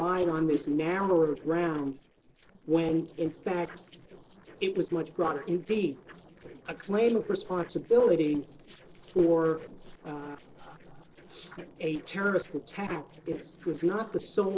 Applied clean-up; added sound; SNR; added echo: neural separator model SepFormer DNS4.